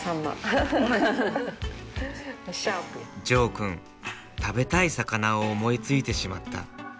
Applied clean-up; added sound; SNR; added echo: none; none; none; none.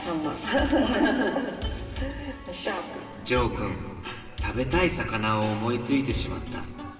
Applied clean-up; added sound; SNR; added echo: none; none; none; reverberation time 2.0 s.